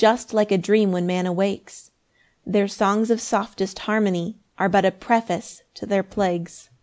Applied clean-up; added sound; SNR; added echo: none; none; none; none.